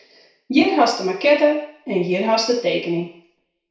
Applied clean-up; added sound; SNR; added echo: none; none; none; reverberation time 0.6 s.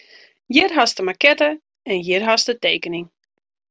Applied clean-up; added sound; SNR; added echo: none; none; none; none.